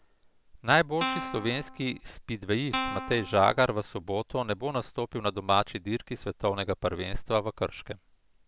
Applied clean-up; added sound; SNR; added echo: none; Guitar; 6 dB; none.